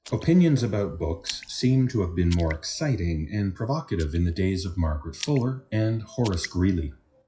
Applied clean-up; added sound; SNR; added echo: classical method WPE with log-MMSE.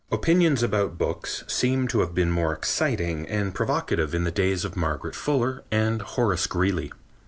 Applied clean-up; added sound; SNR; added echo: none; none; none; none.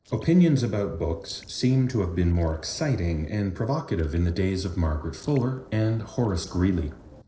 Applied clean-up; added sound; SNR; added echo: neural separator model SepFormer DNS4.